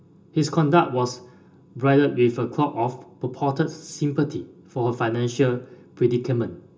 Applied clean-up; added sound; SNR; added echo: none; none; none; reverberation time 0.2 s.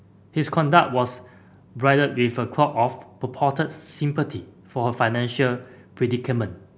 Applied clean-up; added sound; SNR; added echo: none; none; none; none.